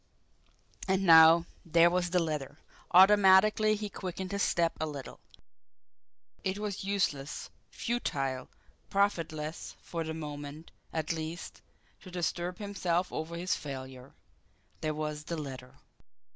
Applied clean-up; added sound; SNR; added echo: none; none; none; none.